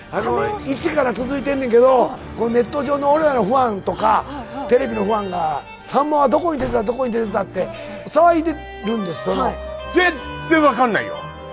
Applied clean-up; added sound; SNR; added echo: none; Slam / Wood; 19 dB; none.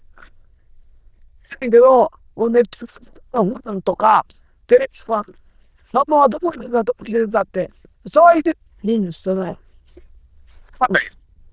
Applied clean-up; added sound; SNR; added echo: neural diffusion model UNIVERSE++.